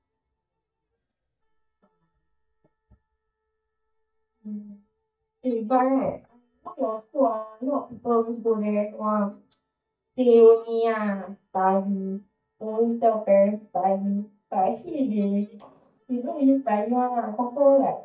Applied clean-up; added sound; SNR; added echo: neural mask model DeepFilterNet 3.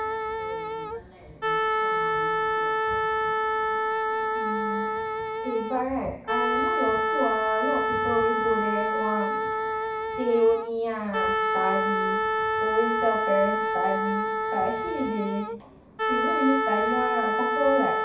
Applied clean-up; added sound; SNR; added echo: none; Wind instrument, woodwind instrument; -3 dB; reverberation time 0.6 s.